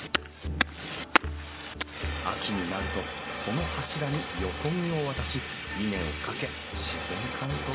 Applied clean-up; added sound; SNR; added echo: none; Fire; 1 dB; none.